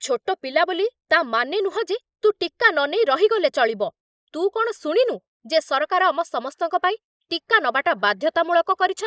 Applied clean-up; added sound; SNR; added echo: neural mask model Resemble Enhance denoiser.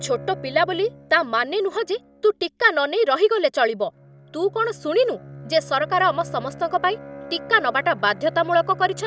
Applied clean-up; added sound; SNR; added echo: none; Bowed string instrument; 18 dB; none.